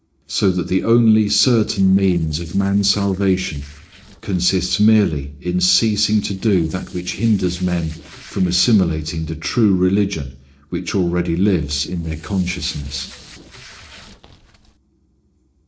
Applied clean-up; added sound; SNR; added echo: neural separator model SepFormer DNS4.